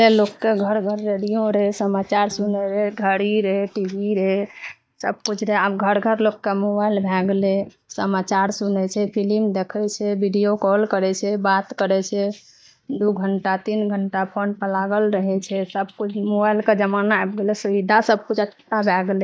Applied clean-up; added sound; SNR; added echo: neural mask model DeepFilterNet 3.